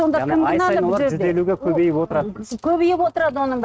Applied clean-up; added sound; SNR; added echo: neural mask model RNNoise.